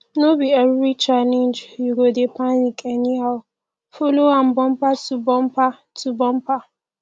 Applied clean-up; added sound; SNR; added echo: none; none; none; none.